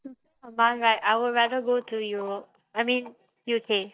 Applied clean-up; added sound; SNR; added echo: neural mask model DeepFilterNet 3.